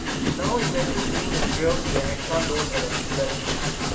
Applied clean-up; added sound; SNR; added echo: none; Train; -4 dB; none.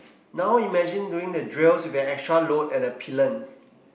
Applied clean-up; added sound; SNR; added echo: none; none; none; none.